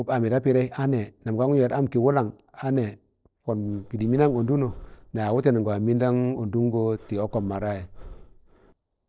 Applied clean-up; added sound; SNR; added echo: neural separator model SepFormer DNS4.